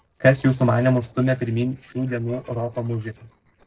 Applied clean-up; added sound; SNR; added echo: neural separator model SepFormer DNS4.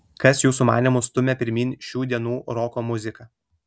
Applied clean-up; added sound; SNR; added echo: none; none; none; none.